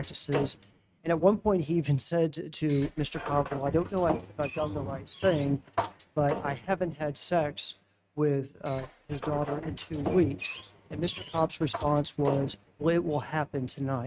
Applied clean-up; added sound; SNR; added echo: neural mask model RNNoise.